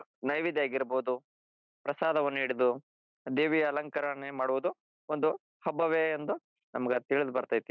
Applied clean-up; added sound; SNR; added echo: none; none; none; none.